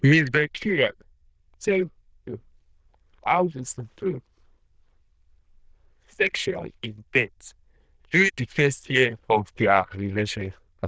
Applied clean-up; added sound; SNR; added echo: neural diffusion model UNIVERSE++.